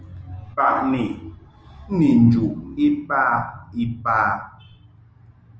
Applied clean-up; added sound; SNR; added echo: none; none; none; none.